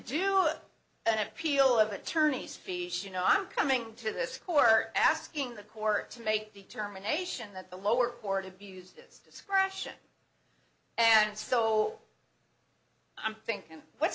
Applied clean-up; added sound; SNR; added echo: none; none; none; none.